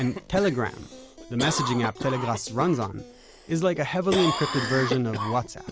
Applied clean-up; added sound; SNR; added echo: none; Cough; 7 dB; none.